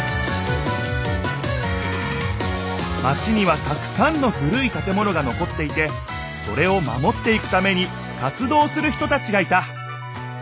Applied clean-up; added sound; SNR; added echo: none; none; none; none.